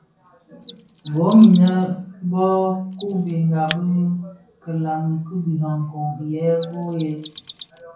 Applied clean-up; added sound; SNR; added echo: none; Mechanisms; 19 dB; reverberation time 0.6 s.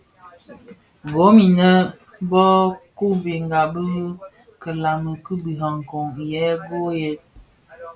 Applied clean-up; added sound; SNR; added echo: none; none; none; none.